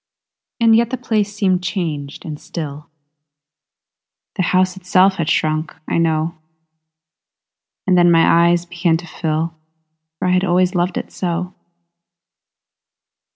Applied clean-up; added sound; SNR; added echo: none; none; none; none.